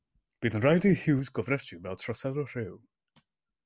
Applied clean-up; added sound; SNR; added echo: none; none; none; none.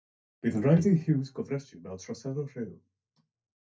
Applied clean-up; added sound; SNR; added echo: neural mask model DeepFilterNet 3.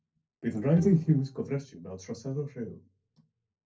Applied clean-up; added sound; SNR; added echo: neural separator model SepFormer DNS4.